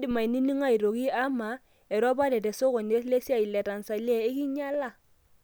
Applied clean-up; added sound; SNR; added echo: none; none; none; none.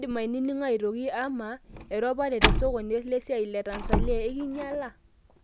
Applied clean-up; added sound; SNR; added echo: none; Slam; 1 dB; none.